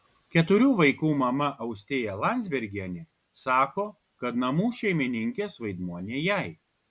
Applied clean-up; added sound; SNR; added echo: none; none; none; none.